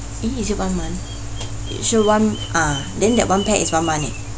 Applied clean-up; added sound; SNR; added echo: none; Bird vocalization, bird call, bird song; 19 dB; none.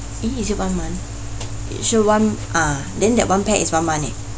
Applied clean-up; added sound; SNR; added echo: none; none; none; none.